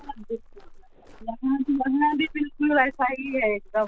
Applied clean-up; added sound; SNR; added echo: none; Walk, footsteps; 19 dB; none.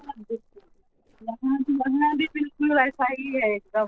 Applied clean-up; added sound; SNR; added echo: neural separator model SepFormer DNS4.